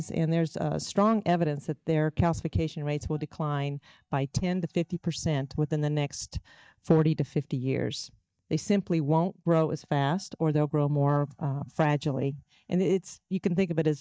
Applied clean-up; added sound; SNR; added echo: neural mask model DeepFilterNet 3.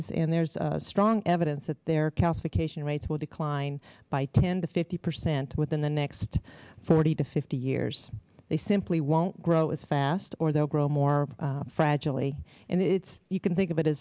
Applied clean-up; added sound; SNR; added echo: none; none; none; none.